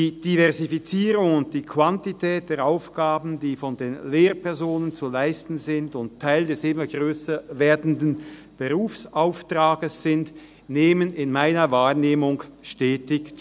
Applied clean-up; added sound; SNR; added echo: none; none; none; none.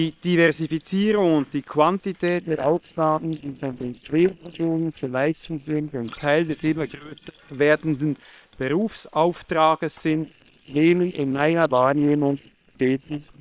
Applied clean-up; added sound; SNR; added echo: neural separator model SepFormer WHAM!.